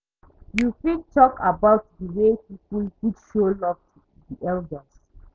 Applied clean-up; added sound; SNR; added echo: none; Finger snapping; 18 dB; none.